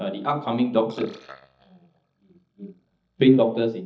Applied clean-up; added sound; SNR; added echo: neural mask model DeepFilterNet 3.